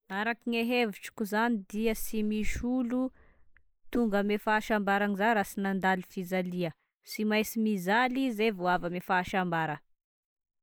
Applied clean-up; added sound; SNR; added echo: neural mask model Resemble Enhance denoiser.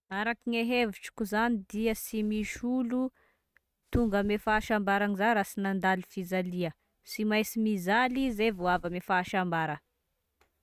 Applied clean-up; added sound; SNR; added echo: neural mask model RNNoise.